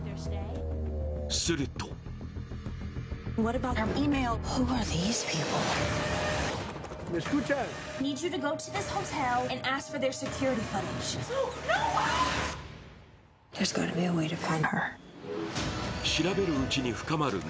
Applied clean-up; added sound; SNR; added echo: none; none; none; none.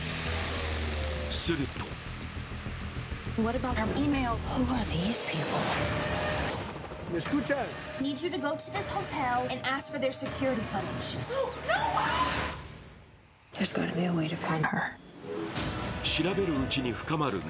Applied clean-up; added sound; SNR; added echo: none; Boiling / Hiss; 13 dB; none.